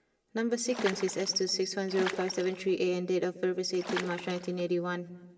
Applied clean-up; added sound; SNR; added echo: none; Water / Splash, splatter; 9 dB; reverberation time 2.2 s.